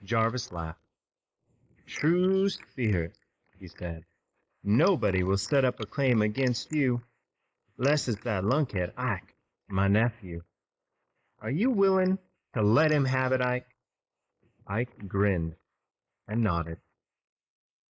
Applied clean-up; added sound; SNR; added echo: neural mask model Resemble Enhance denoiser.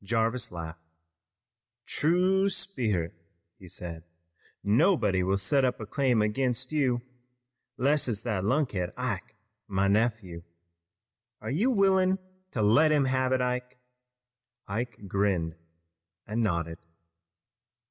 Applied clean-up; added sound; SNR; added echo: none; none; none; none.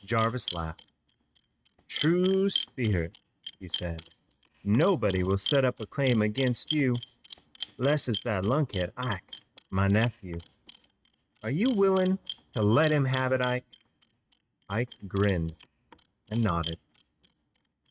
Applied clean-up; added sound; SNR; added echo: neural mask model RNNoise.